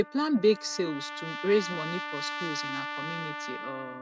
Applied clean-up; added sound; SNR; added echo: none; Trumpet; 7 dB; none.